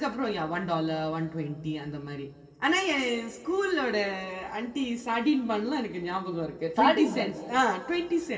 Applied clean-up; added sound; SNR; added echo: none; none; none; reverberation time 2.7 s.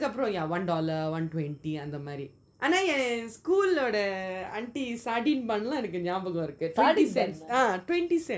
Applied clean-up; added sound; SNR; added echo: none; none; none; none.